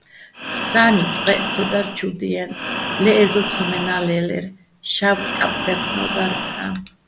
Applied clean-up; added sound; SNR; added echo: none; Breathing; 4 dB; none.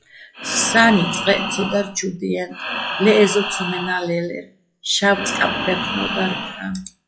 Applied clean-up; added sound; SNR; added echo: classical method log-MMSE.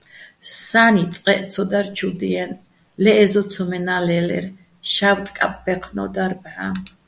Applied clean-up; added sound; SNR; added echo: none; none; none; none.